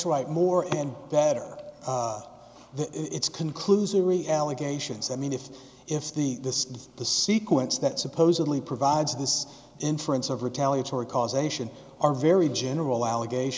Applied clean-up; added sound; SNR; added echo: none; none; none; none.